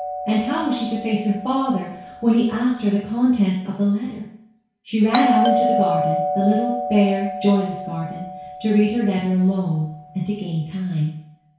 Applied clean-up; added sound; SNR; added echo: none; Doorbell; 6 dB; reverberation time 0.6 s.